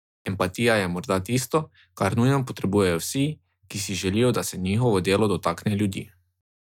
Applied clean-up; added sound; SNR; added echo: none; none; none; none.